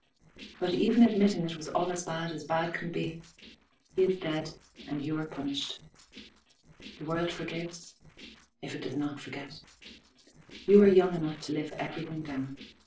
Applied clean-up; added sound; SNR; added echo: neural separator model SepFormer DNS4.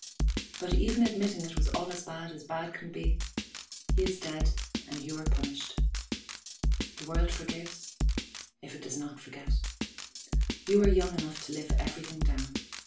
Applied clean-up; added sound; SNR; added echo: none; Drum kit; -4 dB; reverberation time 0.3 s.